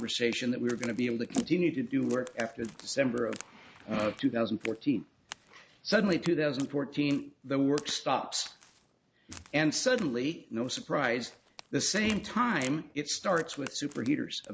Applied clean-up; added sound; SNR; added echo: none; Crack; 20 dB; none.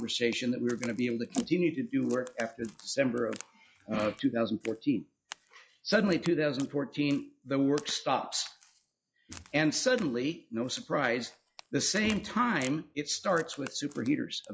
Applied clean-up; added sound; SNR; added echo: classical method log-MMSE.